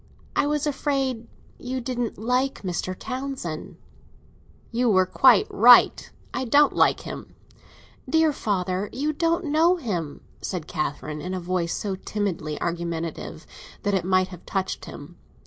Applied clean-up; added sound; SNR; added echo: none; none; none; none.